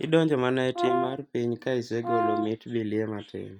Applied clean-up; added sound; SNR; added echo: neural mask model RNNoise.